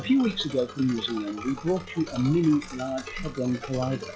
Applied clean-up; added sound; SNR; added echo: classical method log-MMSE.